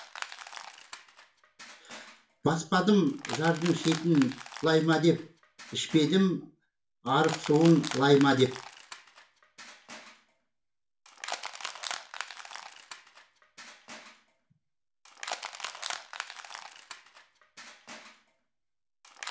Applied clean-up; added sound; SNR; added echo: none; Crushing; 13 dB; reverberation time 0.3 s.